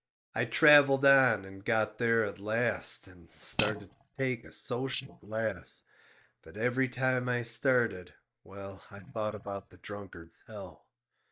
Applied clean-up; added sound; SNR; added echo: neural mask model DeepFilterNet 3.